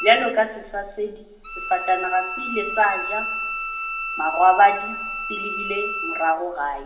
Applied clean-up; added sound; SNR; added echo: none; Bowed string instrument; 7 dB; reverberation time 0.7 s.